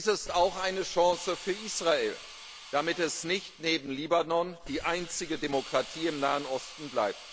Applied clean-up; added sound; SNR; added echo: none; Hiss; 15 dB; none.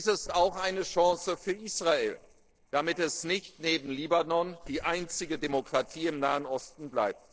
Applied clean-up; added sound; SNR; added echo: neural separator model SepFormer DNS4.